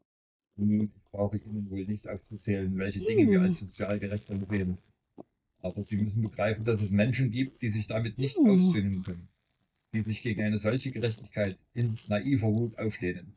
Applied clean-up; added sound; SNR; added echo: neural mask model DeepFilterNet 3.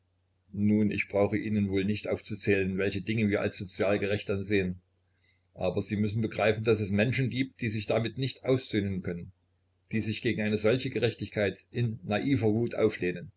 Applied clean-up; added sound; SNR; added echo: none; none; none; none.